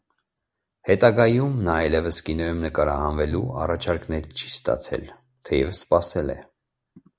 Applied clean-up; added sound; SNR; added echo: none; Bowed string instrument; 19 dB; none.